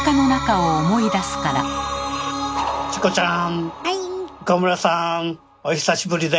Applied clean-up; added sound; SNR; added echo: none; none; none; none.